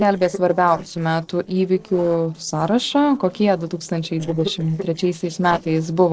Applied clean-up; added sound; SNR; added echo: neural separator model SepFormer DNS4.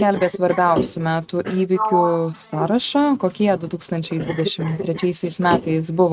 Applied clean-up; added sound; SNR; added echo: neural mask model RNNoise.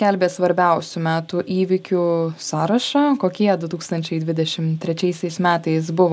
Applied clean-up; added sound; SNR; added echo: none; none; none; none.